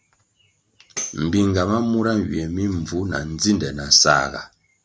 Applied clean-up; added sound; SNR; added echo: none; Tambourine; 14 dB; none.